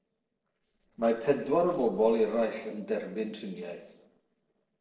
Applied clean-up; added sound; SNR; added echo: neural separator model SepFormer DNS4.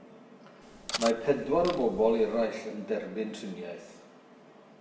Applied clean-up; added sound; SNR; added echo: none; Cutlery, silverware; 10 dB; reverberation time 0.6 s.